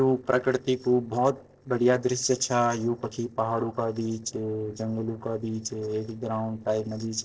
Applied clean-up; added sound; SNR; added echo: neural separator model SepFormer DNS4.